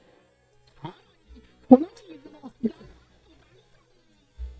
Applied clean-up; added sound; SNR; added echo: neural mask model DeepFilterNet 3.